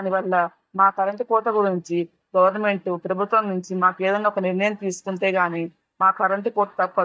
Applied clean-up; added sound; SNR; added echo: neural mask model DeepFilterNet 3.